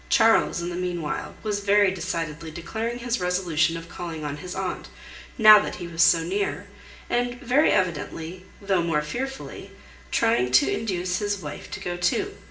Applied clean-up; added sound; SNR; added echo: none; none; none; reverberation time 0.5 s.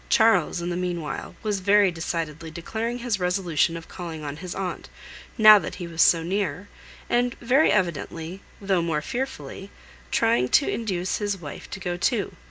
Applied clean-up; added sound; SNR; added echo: none; none; none; none.